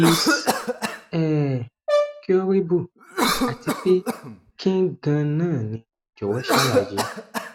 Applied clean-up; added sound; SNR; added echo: none; Brass instrument + Cough; 2 dB; none.